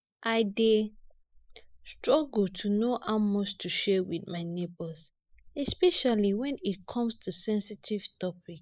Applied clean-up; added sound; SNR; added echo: neural mask model Resemble Enhance denoiser.